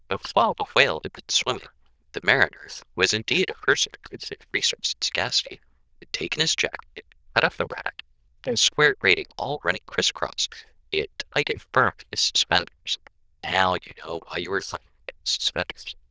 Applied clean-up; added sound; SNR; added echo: neural diffusion model UNIVERSE++.